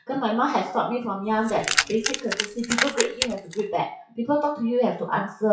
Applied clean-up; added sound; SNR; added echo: classical method WPE with log-MMSE.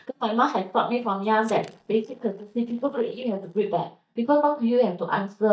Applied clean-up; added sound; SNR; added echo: neural mask model DeepFilterNet 3.